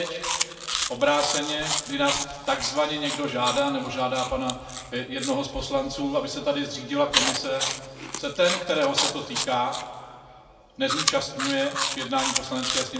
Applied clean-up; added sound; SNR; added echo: none; Chewing, mastication; 4 dB; reverberation time 1.7 s.